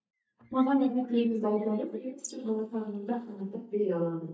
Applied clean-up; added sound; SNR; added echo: neural mask model DeepFilterNet 3.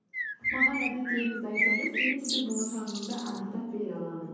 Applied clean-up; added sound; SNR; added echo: none; Bird; -3 dB; reverberation time 1.1 s.